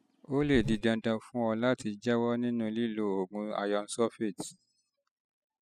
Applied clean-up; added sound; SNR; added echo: classical method spectral subtraction.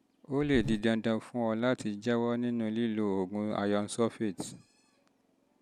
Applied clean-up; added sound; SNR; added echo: none; Buzz; 7 dB; none.